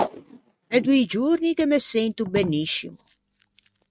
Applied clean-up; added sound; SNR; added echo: neural mask model RNNoise.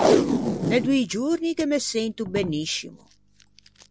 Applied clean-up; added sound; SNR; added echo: none; Packing tape, duct tape; 0 dB; none.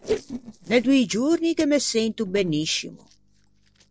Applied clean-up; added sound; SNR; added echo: neural separator model SepFormer DNS4.